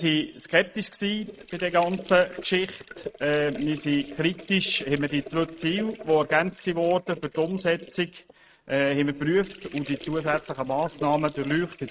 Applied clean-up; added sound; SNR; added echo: neural mask model RNNoise.